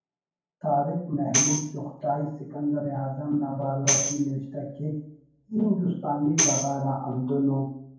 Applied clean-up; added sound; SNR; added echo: none; Tambourine; 1 dB; reverberation time 0.9 s.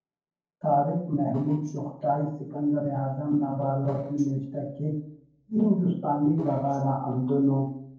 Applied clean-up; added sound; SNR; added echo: neural separator model SepFormer DNS4.